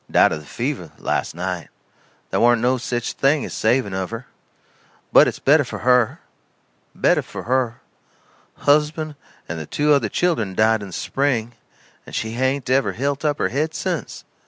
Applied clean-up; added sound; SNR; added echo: none; none; none; none.